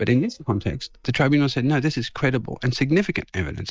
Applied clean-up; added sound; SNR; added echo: neural mask model DeepFilterNet 3.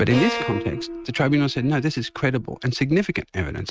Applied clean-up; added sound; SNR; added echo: neural mask model RNNoise.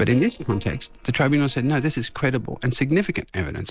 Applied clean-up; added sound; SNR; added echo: neural separator model SepFormer DNS4.